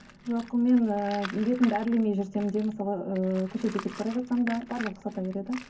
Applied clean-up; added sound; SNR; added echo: none; Tools; 17 dB; reverberation time 0.3 s.